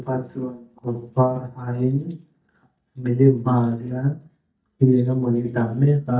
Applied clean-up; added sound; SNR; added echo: neural mask model DeepFilterNet 3.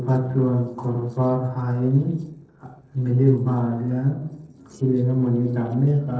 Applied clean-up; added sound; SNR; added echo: neural separator model SepFormer DNS4.